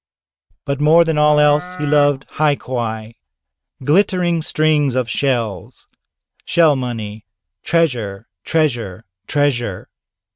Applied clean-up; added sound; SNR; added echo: neural mask model RNNoise.